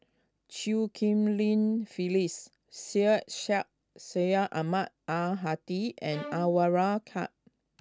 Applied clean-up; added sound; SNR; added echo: none; Bowed string instrument; 15 dB; none.